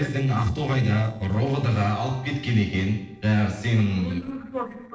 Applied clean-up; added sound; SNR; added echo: neural separator model SepFormer DNS4.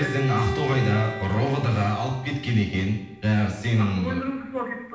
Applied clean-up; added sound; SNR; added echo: none; Bowed string instrument; 12 dB; reverberation time 0.8 s.